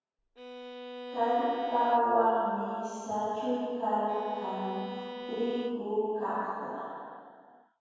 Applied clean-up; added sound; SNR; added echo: none; Bowed string instrument; 11 dB; reverberation time 2.2 s.